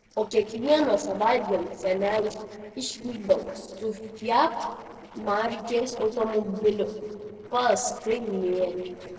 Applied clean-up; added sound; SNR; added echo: neural separator model SepFormer DNS4.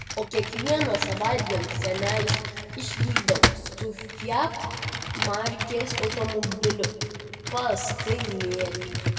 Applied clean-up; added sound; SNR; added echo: none; Computer keyboard; -1 dB; reverberation time 1.8 s.